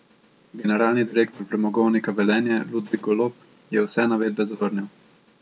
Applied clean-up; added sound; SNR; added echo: none; none; none; none.